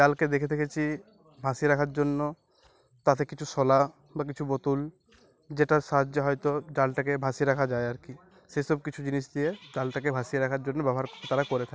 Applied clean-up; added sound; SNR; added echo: none; none; none; none.